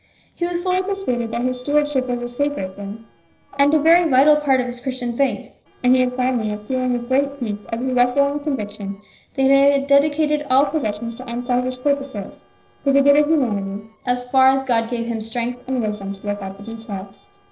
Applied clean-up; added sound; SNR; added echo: neural separator model SepFormer DNS4.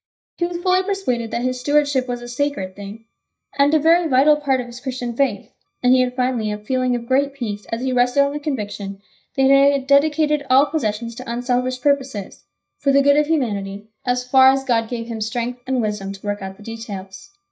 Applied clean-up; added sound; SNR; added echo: neural mask model DeepFilterNet 3.